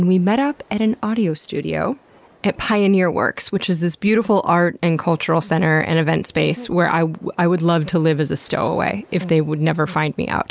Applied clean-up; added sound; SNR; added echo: none; none; none; none.